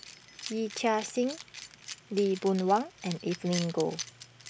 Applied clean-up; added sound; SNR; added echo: none; Keys jangling; 13 dB; none.